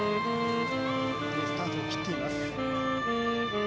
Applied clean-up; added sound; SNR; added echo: none; Wind instrument, woodwind instrument; -1 dB; none.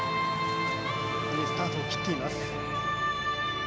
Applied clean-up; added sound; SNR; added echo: none; none; none; none.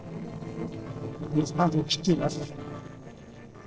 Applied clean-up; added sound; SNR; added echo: neural separator model SepFormer DNS4.